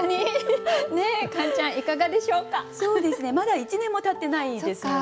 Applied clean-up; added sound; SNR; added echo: none; Wind instrument, woodwind instrument; 13 dB; none.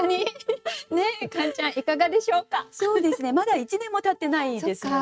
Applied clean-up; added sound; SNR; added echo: neural mask model RNNoise.